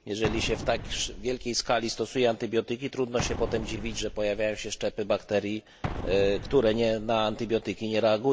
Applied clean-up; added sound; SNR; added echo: none; Explosion; 9 dB; none.